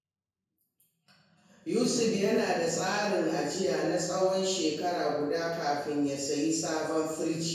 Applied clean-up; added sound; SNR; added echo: none; none; none; reverberation time 1.0 s.